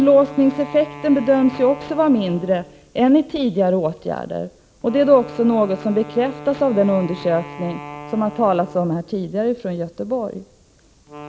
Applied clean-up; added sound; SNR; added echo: none; Wind instrument, woodwind instrument; 18 dB; none.